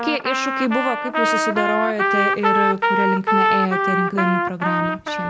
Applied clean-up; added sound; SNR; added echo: none; Trumpet; -3 dB; none.